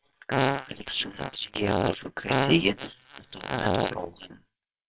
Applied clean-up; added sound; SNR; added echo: neural separator model SepFormer WHAMR!.